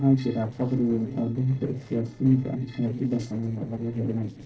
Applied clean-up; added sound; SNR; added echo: neural separator model SepFormer DNS4.